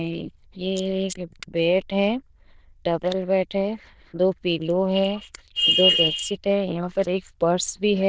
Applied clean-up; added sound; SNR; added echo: neural diffusion model UNIVERSE++.